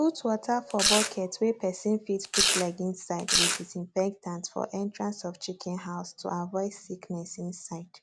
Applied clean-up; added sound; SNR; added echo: none; Domestic sounds, home sounds; -3 dB; none.